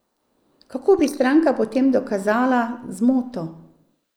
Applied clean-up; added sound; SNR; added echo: neural mask model Resemble Enhance denoiser.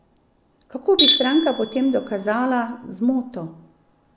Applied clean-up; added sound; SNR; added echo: none; Tools; 1 dB; none.